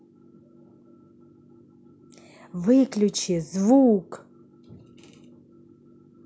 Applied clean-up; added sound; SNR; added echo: none; none; none; none.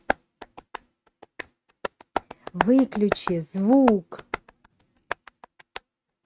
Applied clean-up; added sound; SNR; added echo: neural mask model RNNoise.